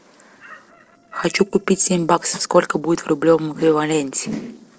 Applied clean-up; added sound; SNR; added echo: neural separator model SepFormer DNS4.